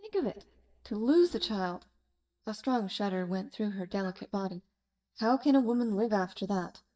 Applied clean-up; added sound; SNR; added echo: neural mask model DeepFilterNet 3.